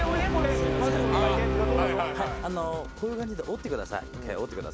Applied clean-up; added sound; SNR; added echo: none; Brass instrument; -1 dB; none.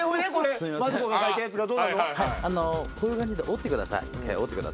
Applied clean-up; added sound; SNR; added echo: none; none; none; none.